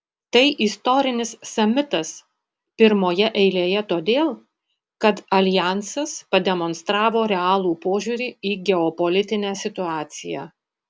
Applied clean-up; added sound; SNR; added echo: none; none; none; none.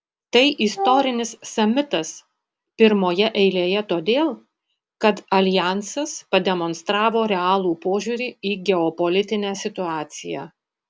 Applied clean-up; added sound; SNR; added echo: none; Wind instrument, woodwind instrument; 5 dB; none.